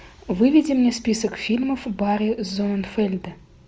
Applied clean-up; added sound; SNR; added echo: none; none; none; none.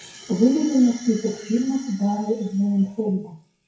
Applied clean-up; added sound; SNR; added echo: classical method WPE with log-MMSE.